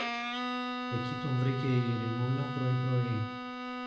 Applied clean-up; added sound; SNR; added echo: none; Bowed string instrument; 4 dB; none.